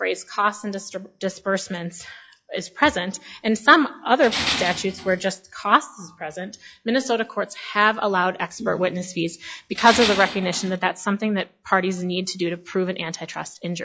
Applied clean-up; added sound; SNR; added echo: classical method log-MMSE.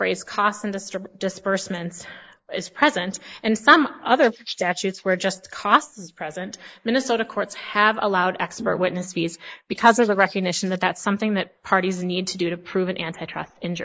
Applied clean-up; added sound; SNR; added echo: neural mask model Resemble Enhance denoiser.